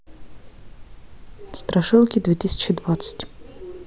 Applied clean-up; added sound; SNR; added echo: none; none; none; none.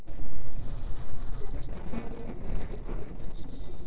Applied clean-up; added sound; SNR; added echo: neural separator model SepFormer DNS4.